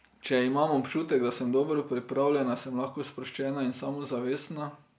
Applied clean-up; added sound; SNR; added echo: none; none; none; none.